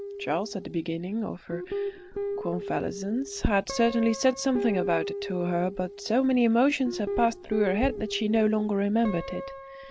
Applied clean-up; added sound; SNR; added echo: none; Guitar; 9 dB; none.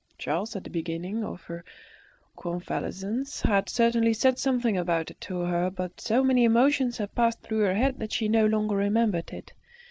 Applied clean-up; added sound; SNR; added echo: none; none; none; none.